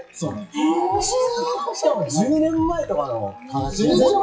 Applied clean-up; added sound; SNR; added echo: classical method WPE with log-MMSE.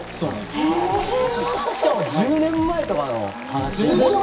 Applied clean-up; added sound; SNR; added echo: none; Applause; 16 dB; reverberation time 2.4 s.